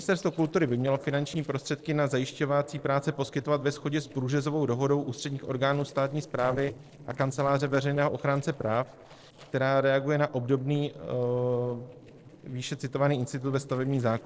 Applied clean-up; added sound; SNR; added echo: neural separator model SepFormer DNS4.